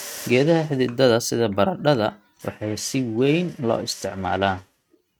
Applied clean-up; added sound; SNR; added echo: neural mask model RNNoise.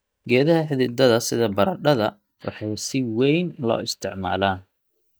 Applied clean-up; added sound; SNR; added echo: neural mask model DeepFilterNet 3.